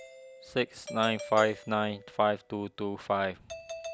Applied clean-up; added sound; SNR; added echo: none; Doorbell; 15 dB; none.